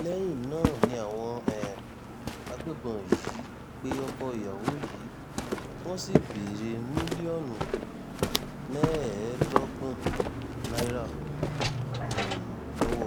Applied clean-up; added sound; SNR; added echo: none; Walk, footsteps; -4 dB; none.